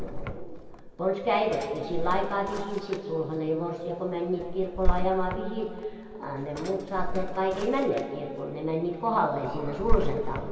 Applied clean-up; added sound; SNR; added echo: none; Drawer open or close; 1 dB; reverberation time 2.2 s.